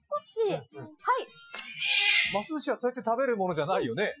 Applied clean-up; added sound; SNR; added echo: classical method Wiener filter.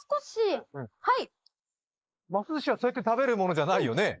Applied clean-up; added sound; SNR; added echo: neural mask model Resemble Enhance denoiser.